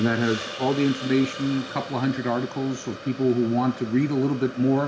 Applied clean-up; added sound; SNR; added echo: none; Hiss; 13 dB; none.